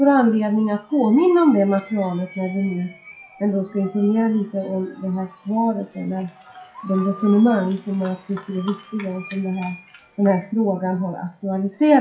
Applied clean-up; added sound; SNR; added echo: classical method WPE with log-MMSE.